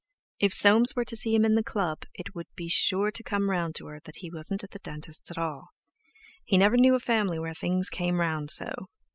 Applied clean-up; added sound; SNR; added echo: none; none; none; none.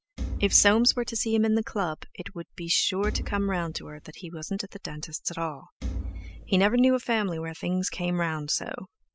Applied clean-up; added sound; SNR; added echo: none; Thump, thud; 7 dB; none.